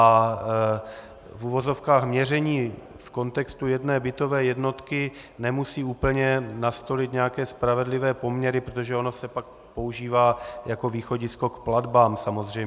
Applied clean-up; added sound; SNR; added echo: none; none; none; none.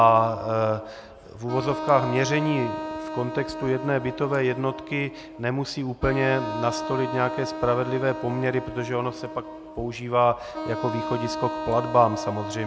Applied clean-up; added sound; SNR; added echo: none; Wind instrument, woodwind instrument; 8 dB; none.